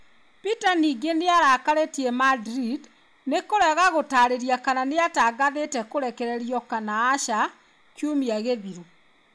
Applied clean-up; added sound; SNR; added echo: none; none; none; none.